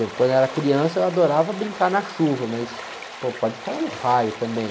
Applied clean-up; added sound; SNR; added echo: none; Stream; 13 dB; none.